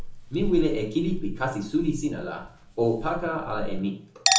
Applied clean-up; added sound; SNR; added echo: none; Chink, clink; 3 dB; reverberation time 1.0 s.